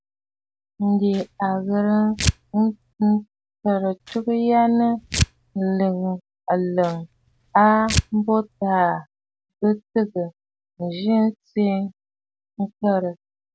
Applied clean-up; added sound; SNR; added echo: none; Tearing; 7 dB; none.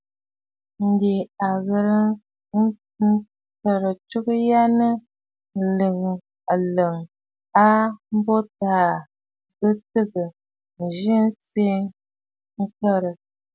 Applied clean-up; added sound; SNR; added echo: none; none; none; none.